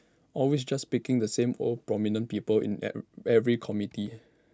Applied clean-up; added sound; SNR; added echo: none; none; none; none.